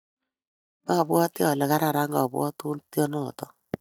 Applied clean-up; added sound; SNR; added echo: neural mask model DeepFilterNet 3.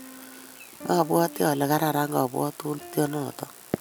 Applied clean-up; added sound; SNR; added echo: none; Piano; 19 dB; none.